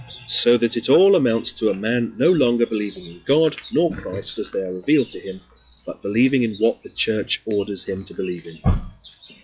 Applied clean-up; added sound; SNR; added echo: classical method log-MMSE.